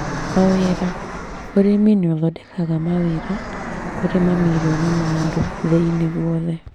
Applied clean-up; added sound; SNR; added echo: none; Fixed-wing aircraft, airplane; 9 dB; none.